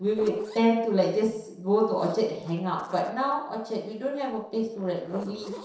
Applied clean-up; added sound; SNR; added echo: neural separator model SepFormer DNS4.